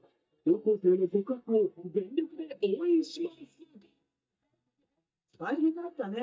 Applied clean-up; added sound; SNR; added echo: neural mask model DeepFilterNet 3.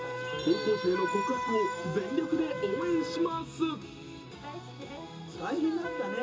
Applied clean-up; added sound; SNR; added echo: none; Wind instrument, woodwind instrument; 6 dB; reverberation time 0.2 s.